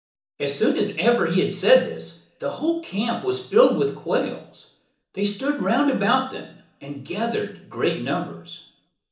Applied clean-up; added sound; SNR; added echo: none; none; none; reverberation time 0.8 s.